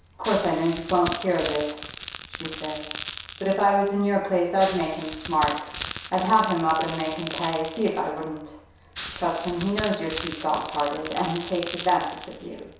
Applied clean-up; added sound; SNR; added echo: none; Crackle; 11 dB; reverberation time 0.7 s.